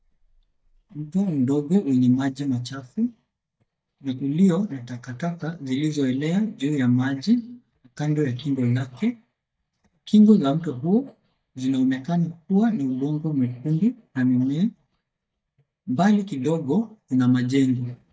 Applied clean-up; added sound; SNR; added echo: neural mask model DeepFilterNet 3.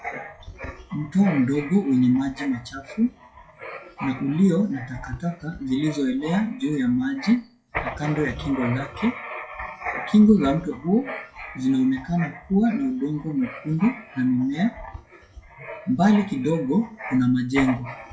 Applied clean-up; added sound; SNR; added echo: classical method WPE with log-MMSE.